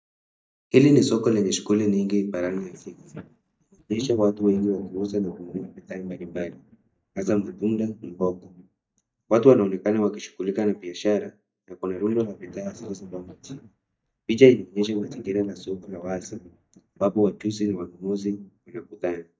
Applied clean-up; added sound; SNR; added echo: neural mask model DeepFilterNet 3.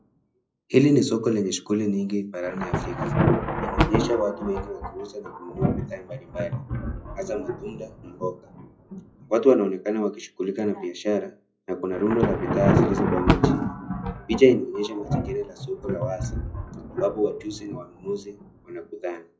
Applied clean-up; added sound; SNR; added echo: classical method WPE with log-MMSE.